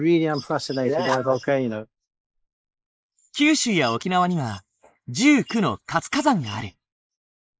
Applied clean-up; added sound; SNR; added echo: neural mask model Resemble Enhance denoiser.